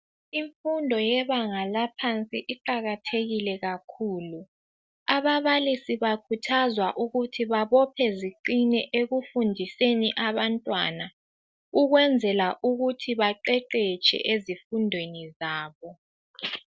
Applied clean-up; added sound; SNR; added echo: none; none; none; none.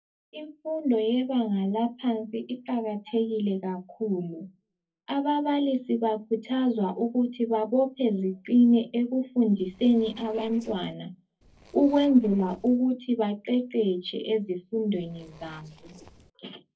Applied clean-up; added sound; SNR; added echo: neural separator model SepFormer DNS4.